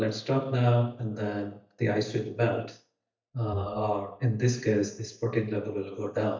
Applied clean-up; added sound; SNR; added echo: neural mask model DeepFilterNet 3.